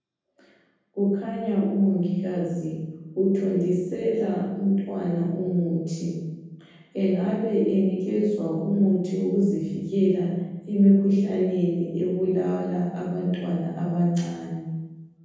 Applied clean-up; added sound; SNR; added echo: none; none; none; reverberation time 1.3 s.